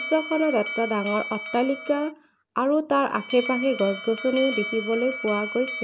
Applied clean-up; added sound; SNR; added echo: none; Alarm; 9 dB; none.